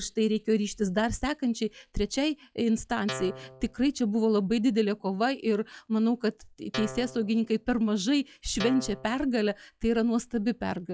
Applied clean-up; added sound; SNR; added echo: classical method log-MMSE.